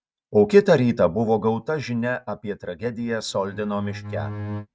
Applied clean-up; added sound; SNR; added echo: neural mask model RNNoise.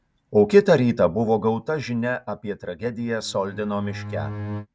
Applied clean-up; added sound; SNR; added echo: none; Bowed string instrument; 11 dB; none.